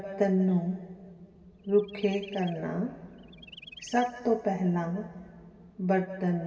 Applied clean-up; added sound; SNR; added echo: none; Chirp, tweet; 20 dB; reverberation time 2.5 s.